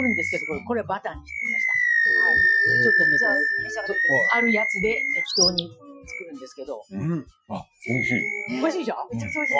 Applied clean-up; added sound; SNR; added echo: classical method Wiener filter.